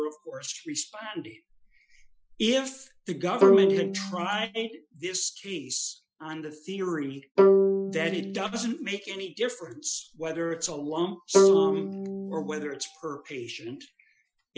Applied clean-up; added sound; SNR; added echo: classical method Wiener filter.